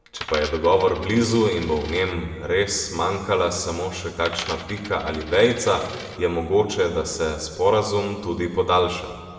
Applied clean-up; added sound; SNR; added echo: none; Coin (dropping); 15 dB; reverberation time 1.6 s.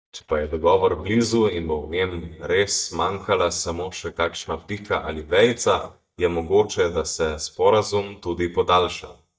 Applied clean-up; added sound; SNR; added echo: neural mask model DeepFilterNet 3.